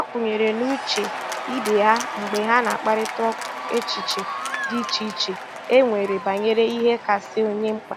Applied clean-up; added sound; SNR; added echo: none; Applause / Cheering; 8 dB; none.